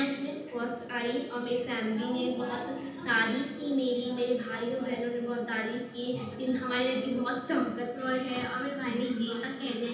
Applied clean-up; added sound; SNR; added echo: none; none; none; reverberation time 0.8 s.